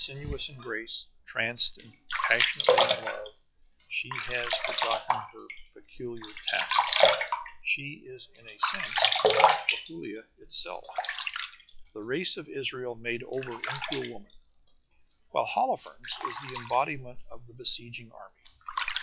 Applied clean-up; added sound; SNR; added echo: classical method log-MMSE.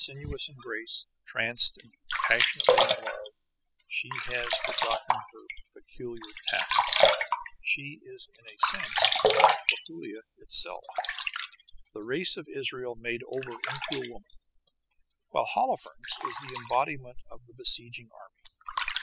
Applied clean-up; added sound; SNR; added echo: classical method spectral subtraction.